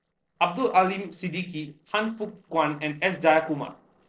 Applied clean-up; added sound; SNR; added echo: neural separator model SepFormer DNS4.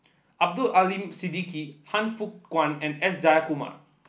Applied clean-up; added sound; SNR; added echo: none; none; none; none.